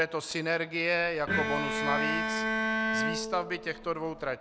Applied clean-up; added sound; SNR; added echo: none; Bowed string instrument; -1 dB; none.